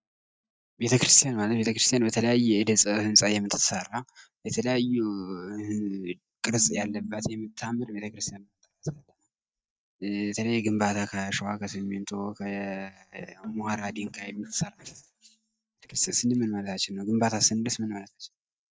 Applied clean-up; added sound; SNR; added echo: neural mask model DeepFilterNet 3.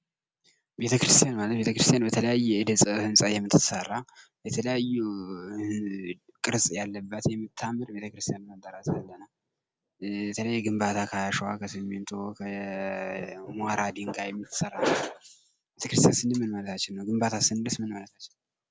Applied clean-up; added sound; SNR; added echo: none; none; none; none.